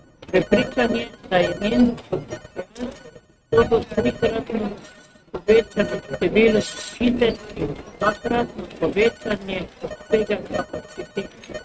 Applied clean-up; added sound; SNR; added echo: neural mask model RNNoise.